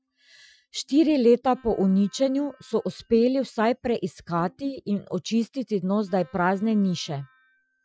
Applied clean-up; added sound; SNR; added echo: classical method Wiener filter.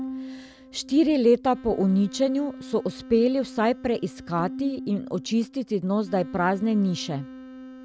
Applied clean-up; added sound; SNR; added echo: none; Wind instrument, woodwind instrument + Bowed string instrument; 15 dB; none.